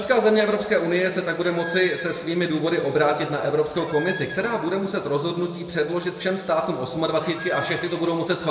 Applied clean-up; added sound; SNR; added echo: none; Squeak; 12 dB; reverberation time 1.9 s.